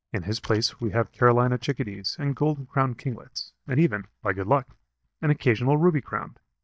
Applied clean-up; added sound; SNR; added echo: neural mask model DeepFilterNet 3.